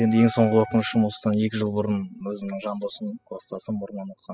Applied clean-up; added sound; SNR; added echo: classical method spectral subtraction.